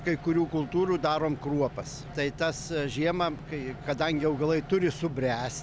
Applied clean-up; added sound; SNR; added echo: none; none; none; none.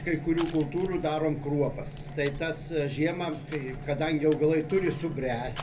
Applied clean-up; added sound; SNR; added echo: none; Crushing; 15 dB; reverberation time 0.3 s.